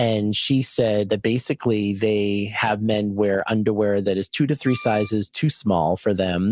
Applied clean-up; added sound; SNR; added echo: none; Wind instrument, woodwind instrument; 18 dB; none.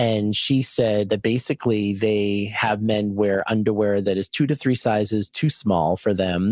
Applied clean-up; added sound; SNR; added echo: none; none; none; none.